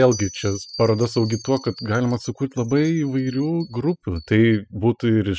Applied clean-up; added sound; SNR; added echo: classical method spectral subtraction.